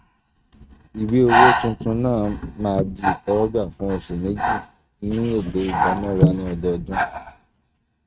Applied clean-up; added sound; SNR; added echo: neural mask model RNNoise.